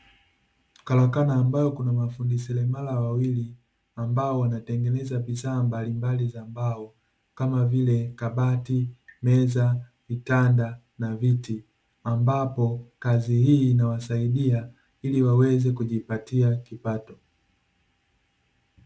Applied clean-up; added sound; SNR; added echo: none; none; none; none.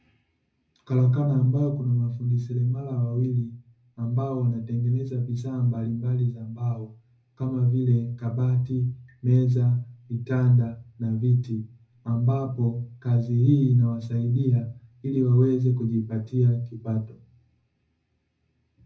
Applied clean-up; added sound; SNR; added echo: none; none; none; reverberation time 0.4 s.